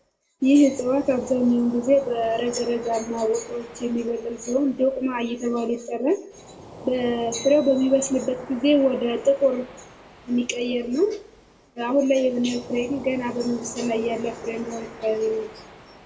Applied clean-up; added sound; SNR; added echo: none; Waves, surf; 19 dB; reverberation time 0.4 s.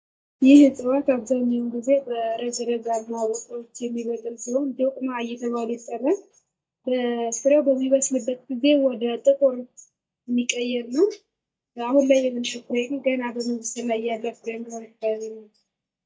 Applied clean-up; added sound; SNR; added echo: neural mask model DeepFilterNet 3.